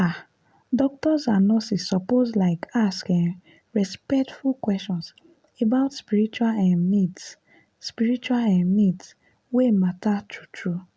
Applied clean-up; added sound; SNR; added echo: none; none; none; none.